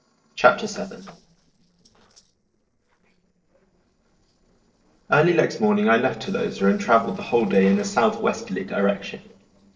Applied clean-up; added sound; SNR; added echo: neural separator model SepFormer DNS4.